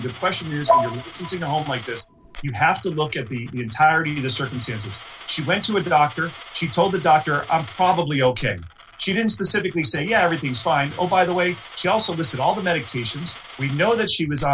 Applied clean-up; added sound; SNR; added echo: none; Coin (dropping); 16 dB; none.